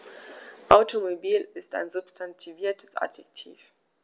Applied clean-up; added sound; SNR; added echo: none; none; none; none.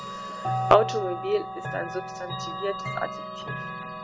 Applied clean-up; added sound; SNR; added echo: none; Chime / Clock; 4 dB; none.